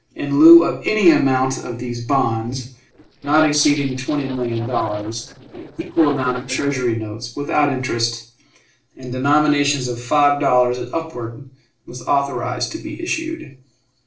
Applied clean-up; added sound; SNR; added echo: neural separator model SepFormer DNS4.